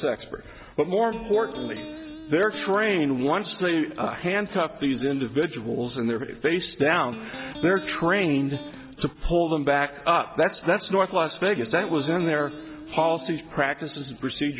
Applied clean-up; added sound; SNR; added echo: none; Electric guitar; 13 dB; none.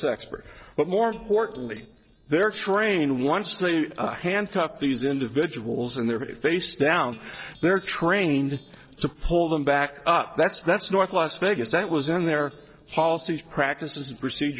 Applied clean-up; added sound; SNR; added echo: neural separator model SepFormer DNS4.